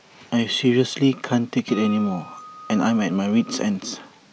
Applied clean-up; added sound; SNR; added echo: none; Acoustic guitar; 16 dB; none.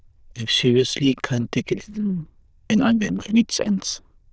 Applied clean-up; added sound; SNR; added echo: neural diffusion model UNIVERSE++.